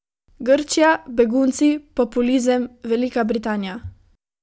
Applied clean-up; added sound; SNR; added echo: none; none; none; none.